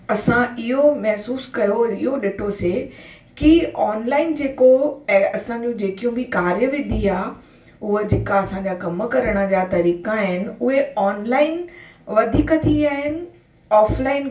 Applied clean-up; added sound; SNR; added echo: none; none; none; reverberation time 0.3 s.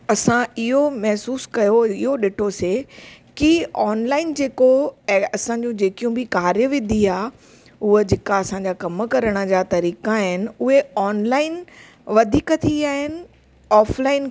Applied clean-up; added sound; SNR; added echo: none; none; none; none.